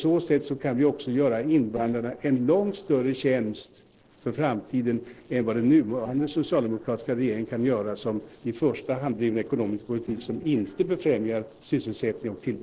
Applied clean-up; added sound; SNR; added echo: neural separator model SepFormer DNS4.